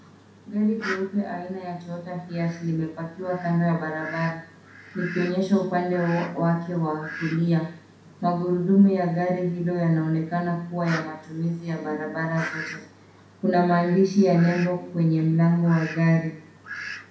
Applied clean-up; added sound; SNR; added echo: none; Fowl; 16 dB; reverberation time 0.6 s.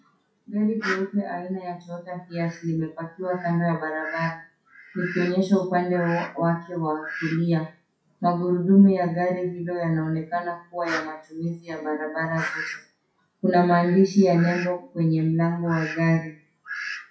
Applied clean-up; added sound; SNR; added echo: classical method WPE with log-MMSE.